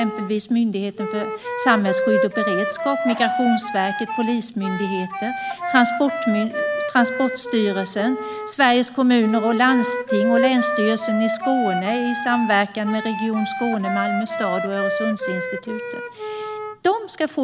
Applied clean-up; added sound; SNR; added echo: none; Wind instrument, woodwind instrument; 5 dB; none.